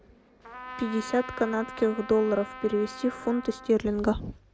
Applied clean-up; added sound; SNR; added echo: none; Trumpet; 14 dB; none.